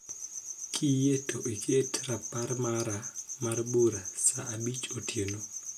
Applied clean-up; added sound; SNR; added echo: none; none; none; reverberation time 0.2 s.